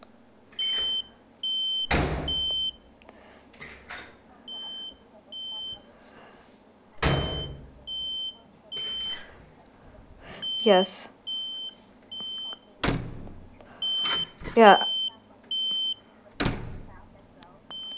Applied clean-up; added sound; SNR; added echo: none; Alarm + Door; 1 dB; none.